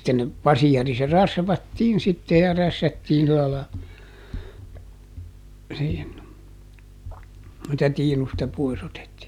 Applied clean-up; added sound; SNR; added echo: none; none; none; none.